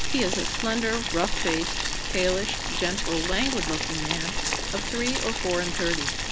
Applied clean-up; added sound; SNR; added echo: none; Boiling; -1 dB; none.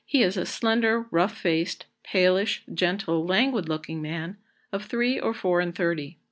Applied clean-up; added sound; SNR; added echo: none; none; none; none.